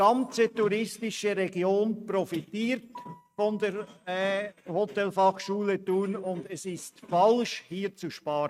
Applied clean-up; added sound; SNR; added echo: neural mask model RNNoise.